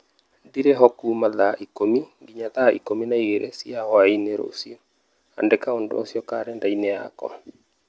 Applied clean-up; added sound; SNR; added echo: none; none; none; none.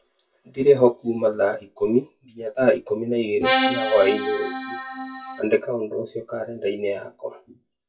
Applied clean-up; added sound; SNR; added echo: classical method WPE with log-MMSE.